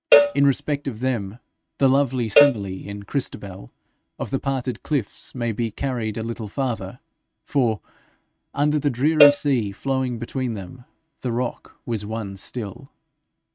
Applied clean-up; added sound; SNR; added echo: neural mask model RNNoise.